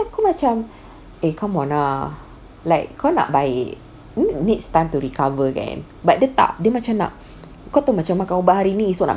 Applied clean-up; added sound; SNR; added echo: none; none; none; none.